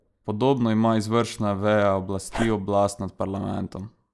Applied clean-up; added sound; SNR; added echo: neural mask model Resemble Enhance denoiser.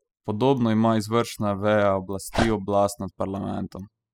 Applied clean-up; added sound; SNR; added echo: classical method spectral subtraction.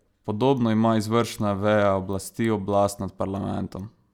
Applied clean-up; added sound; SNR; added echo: none; none; none; none.